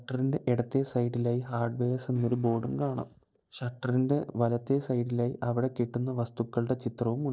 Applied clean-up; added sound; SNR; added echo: neural separator model SepFormer DNS4.